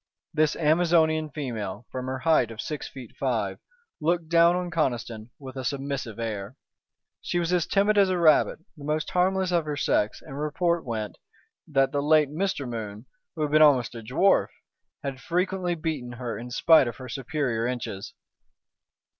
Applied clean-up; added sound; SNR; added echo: none; none; none; none.